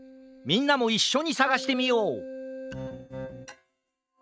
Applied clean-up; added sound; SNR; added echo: neural mask model RNNoise.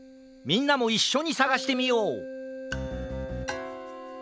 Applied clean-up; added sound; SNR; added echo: none; Keyboard (musical); 12 dB; none.